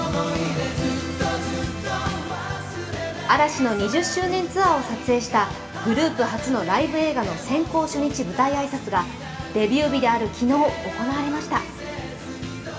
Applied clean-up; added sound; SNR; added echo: none; Telephone; 13 dB; reverberation time 2.4 s.